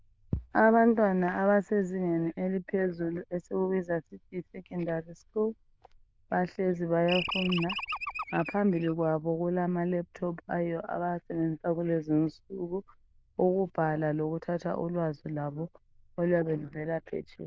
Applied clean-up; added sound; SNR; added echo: neural diffusion model UNIVERSE++.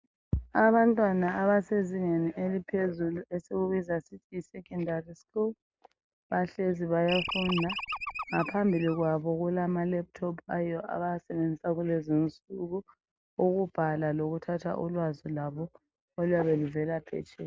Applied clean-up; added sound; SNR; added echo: none; Animal; 7 dB; none.